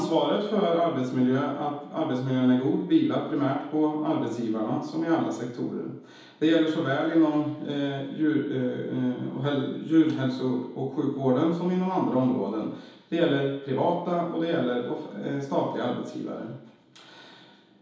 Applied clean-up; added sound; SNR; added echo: none; none; none; reverberation time 2.2 s.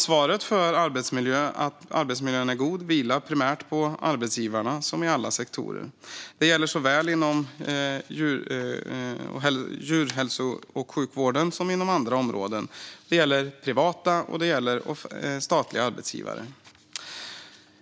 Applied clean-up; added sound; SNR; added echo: none; none; none; none.